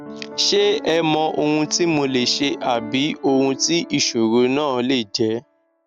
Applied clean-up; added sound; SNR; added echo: none; Piano; 17 dB; none.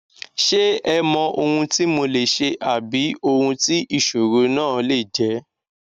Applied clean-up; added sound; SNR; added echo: none; none; none; none.